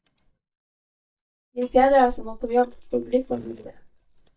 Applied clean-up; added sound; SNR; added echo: neural mask model DeepFilterNet 3.